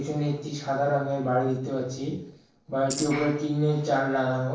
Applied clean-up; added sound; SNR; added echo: neural separator model SepFormer DNS4.